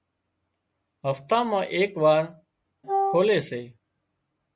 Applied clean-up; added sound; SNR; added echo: none; Wind instrument, woodwind instrument; 1 dB; none.